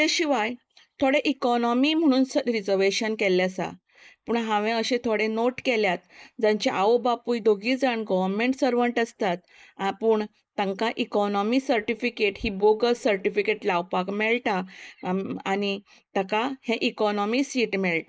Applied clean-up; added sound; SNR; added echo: neural mask model Resemble Enhance denoiser.